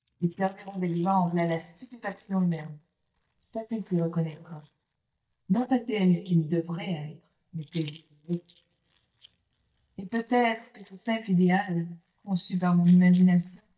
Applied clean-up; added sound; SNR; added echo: neural mask model DeepFilterNet 3.